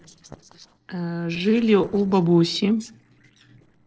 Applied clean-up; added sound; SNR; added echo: neural separator model SepFormer DNS4.